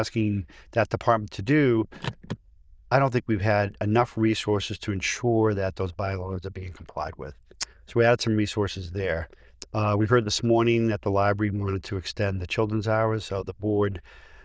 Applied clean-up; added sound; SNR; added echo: neural diffusion model UNIVERSE++.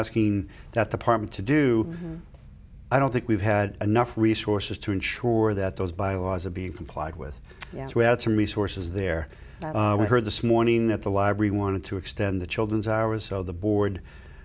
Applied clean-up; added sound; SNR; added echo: none; none; none; none.